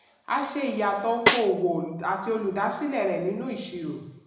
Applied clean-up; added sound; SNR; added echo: none; Snare drum; 0 dB; reverberation time 0.9 s.